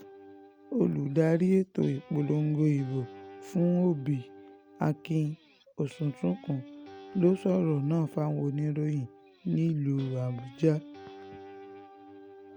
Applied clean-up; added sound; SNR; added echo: none; Guitar; 20 dB; none.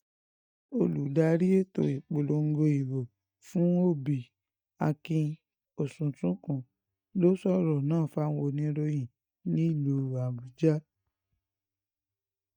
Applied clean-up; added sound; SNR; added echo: neural mask model DeepFilterNet 3.